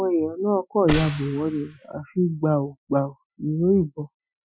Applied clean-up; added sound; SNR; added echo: classical method Wiener filter.